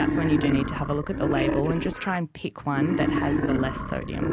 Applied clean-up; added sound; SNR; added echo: none; Wild animals; -1 dB; none.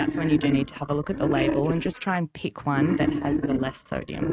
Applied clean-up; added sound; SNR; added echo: neural mask model RNNoise.